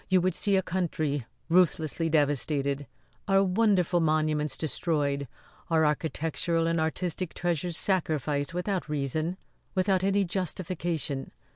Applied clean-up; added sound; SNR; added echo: none; none; none; none.